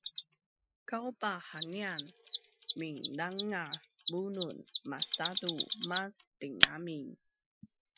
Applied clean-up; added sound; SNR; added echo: classical method Wiener filter.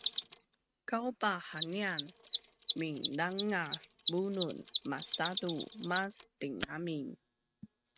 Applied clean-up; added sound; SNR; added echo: neural mask model RNNoise.